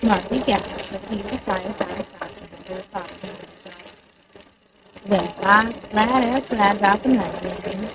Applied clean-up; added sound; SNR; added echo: neural mask model RNNoise.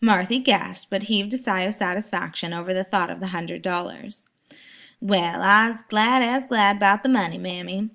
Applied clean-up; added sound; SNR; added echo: none; none; none; none.